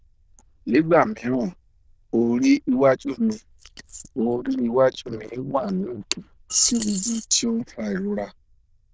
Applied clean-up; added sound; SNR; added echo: neural diffusion model UNIVERSE++.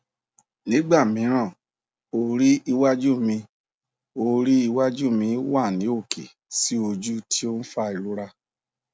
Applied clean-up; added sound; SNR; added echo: none; none; none; none.